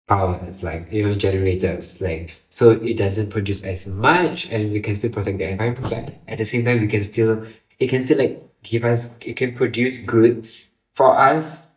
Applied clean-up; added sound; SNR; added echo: neural mask model DeepFilterNet 3.